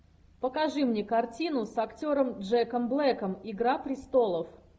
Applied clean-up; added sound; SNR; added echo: none; none; none; none.